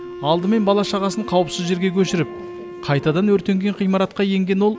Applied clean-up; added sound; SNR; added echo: none; Wind instrument, woodwind instrument; 16 dB; none.